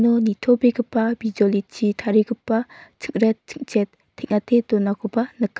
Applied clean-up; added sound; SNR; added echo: none; none; none; none.